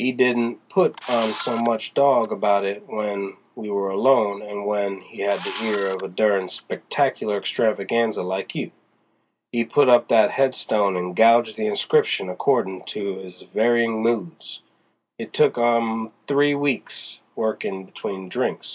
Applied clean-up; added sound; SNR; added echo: none; Camera; 14 dB; none.